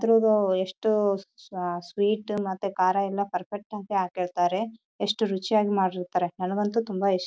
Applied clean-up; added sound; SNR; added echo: none; none; none; none.